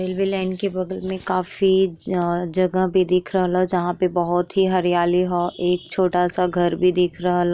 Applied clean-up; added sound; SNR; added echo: none; none; none; none.